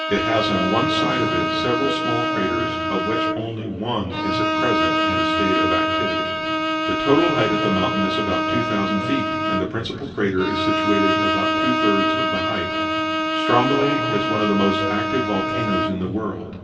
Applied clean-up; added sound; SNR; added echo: none; Bowed string instrument; -2 dB; reverberation time 2.5 s.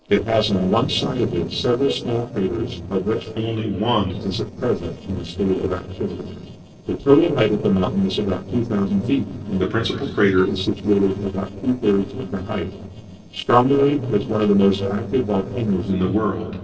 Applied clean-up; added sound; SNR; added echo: neural separator model SepFormer DNS4.